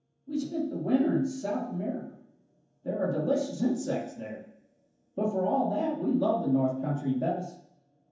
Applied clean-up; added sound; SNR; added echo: none; none; none; reverberation time 0.7 s.